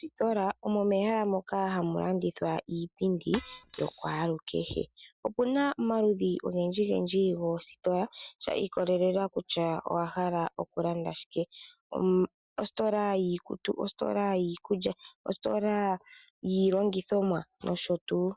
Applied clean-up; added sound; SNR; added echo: none; Shatter; 16 dB; none.